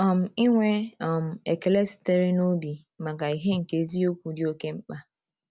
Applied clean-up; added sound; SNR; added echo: none; none; none; none.